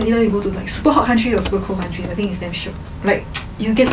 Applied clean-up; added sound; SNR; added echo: none; Motor vehicle (road); 15 dB; none.